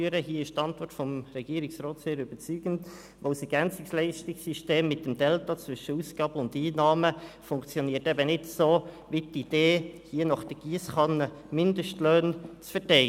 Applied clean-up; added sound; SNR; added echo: none; none; none; none.